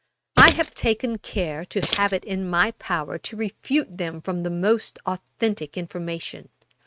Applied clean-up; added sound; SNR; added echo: neural mask model RNNoise.